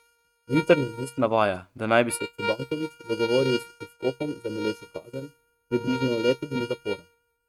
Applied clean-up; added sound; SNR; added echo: neural mask model RNNoise.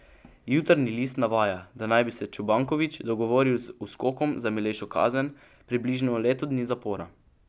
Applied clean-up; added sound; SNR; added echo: none; none; none; none.